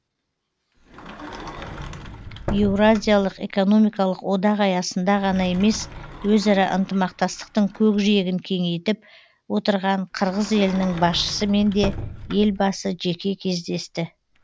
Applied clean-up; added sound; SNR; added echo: none; Sliding door; 15 dB; none.